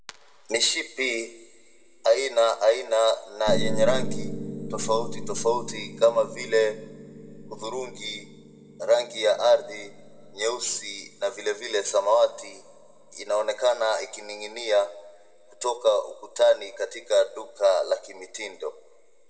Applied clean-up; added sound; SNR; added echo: none; Piano; 10 dB; reverberation time 1.6 s.